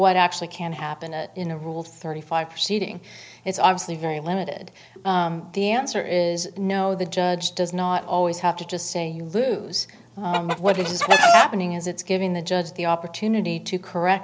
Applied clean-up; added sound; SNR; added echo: none; Chicken, rooster; -4 dB; none.